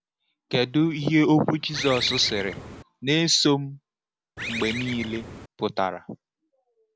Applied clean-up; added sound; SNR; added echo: none; Bird; 8 dB; none.